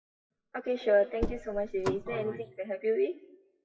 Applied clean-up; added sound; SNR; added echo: classical method WPE with log-MMSE.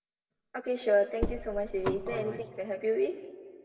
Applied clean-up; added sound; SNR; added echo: none; Car; 3 dB; reverberation time 2.0 s.